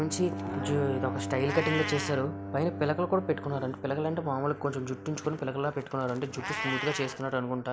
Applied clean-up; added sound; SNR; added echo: none; Meow + Bowed string instrument; 7 dB; none.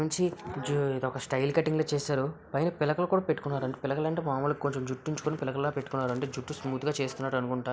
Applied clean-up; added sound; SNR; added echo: none; none; none; none.